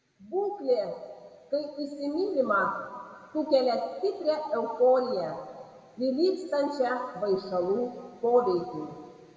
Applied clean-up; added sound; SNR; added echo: none; none; none; reverberation time 1.7 s.